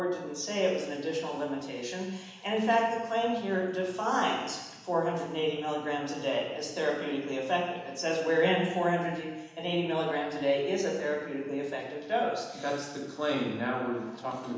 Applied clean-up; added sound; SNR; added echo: none; none; none; reverberation time 1.1 s.